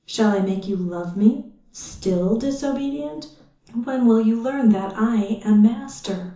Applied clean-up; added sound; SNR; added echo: none; none; none; reverberation time 0.7 s.